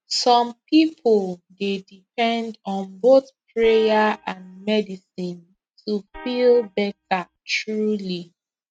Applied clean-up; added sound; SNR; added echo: neural mask model RNNoise.